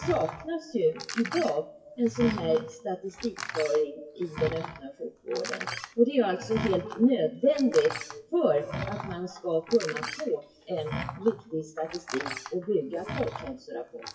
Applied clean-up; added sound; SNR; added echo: classical method WPE with log-MMSE.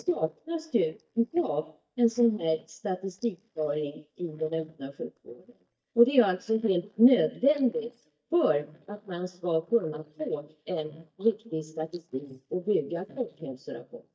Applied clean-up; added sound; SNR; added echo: neural mask model DeepFilterNet 3.